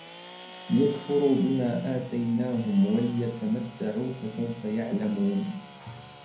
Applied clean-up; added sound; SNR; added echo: none; Sawing / Engine; 18 dB; reverberation time 0.6 s.